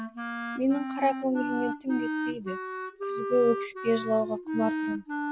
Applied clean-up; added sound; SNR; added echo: none; Wind instrument, woodwind instrument; 4 dB; none.